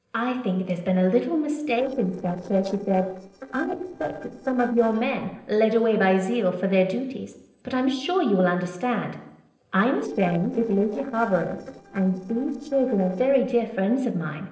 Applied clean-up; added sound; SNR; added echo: neural separator model SepFormer DNS4.